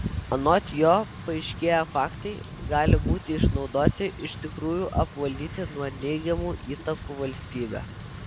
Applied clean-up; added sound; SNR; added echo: none; Wind / Rain; 3 dB; none.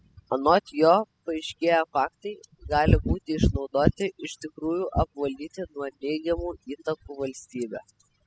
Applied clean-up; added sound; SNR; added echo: classical method spectral subtraction.